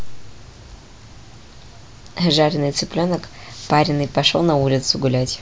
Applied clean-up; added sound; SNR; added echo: none; none; none; none.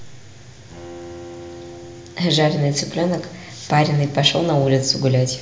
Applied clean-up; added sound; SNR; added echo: none; Bowed string instrument; 19 dB; reverberation time 0.8 s.